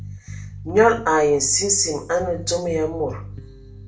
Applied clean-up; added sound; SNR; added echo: none; Bass guitar; 14 dB; reverberation time 0.4 s.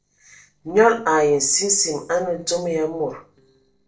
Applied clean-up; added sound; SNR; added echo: neural separator model SepFormer DNS4.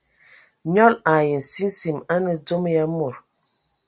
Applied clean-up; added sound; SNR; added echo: none; none; none; none.